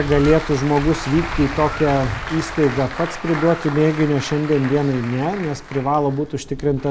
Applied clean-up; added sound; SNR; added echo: none; Applause + Bird; 10 dB; none.